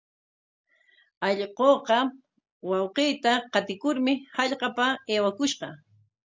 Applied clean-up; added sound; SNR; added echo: none; none; none; none.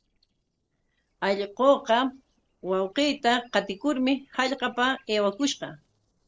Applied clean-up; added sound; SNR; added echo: neural separator model SepFormer DNS4.